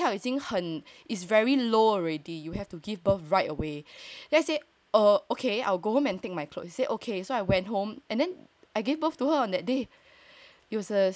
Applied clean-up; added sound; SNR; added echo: none; none; none; none.